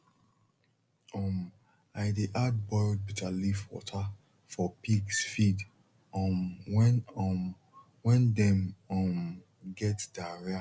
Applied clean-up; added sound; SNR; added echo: none; none; none; none.